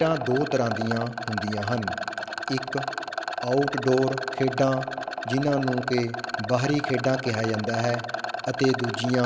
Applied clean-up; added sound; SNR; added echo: none; Rattle; 5 dB; none.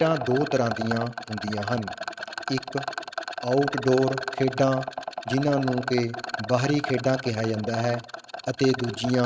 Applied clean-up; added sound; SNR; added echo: neural mask model RNNoise.